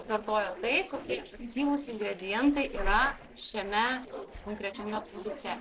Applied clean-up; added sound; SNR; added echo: neural separator model SepFormer DNS4.